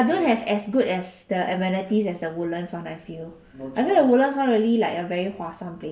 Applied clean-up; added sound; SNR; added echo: none; none; none; none.